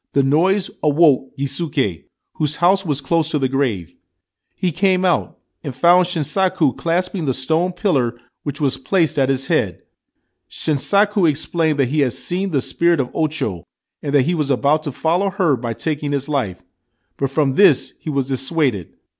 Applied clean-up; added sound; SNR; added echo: none; none; none; none.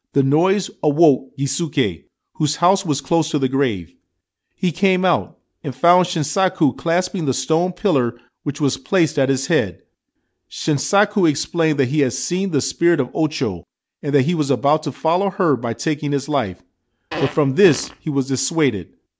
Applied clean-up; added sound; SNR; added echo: none; Fart; 11 dB; none.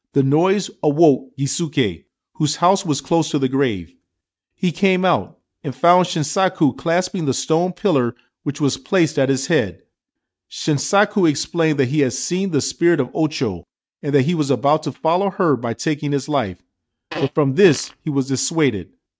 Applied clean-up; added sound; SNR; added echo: neural mask model RNNoise.